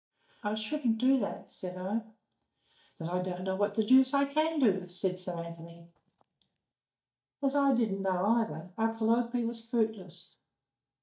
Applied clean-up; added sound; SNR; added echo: neural mask model DeepFilterNet 3.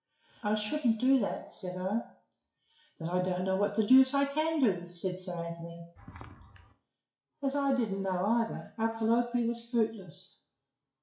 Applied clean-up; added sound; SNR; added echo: classical method WPE with log-MMSE.